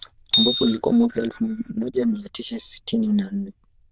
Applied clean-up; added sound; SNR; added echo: neural diffusion model UNIVERSE++.